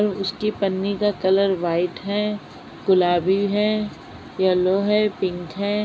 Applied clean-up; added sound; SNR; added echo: none; none; none; none.